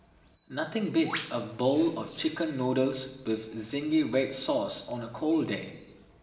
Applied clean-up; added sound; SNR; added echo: none; Bird; 17 dB; reverberation time 1.2 s.